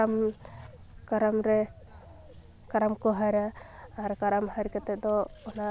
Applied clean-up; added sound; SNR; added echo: none; none; none; none.